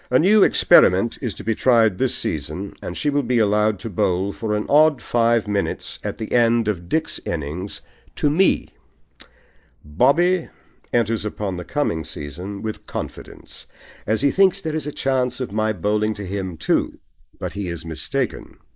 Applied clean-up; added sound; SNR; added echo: neural mask model Resemble Enhance denoiser.